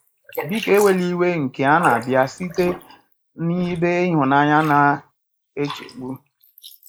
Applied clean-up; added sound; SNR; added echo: neural mask model Resemble Enhance denoiser.